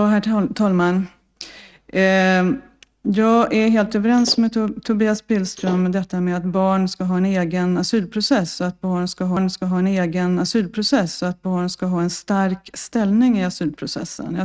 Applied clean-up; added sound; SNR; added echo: neural mask model RNNoise.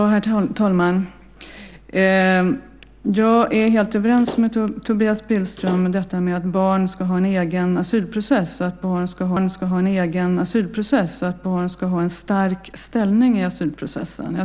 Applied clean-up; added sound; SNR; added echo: none; Slam / Wood; 12 dB; none.